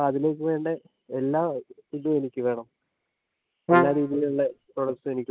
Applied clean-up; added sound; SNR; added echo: none; Brass instrument; -2 dB; none.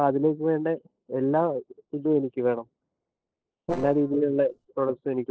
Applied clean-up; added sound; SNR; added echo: neural separator model SepFormer DNS4.